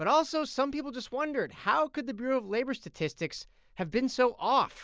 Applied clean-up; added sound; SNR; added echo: none; none; none; none.